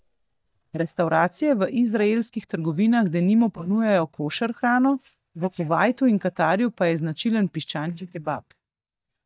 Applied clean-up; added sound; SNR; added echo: neural mask model DeepFilterNet 3.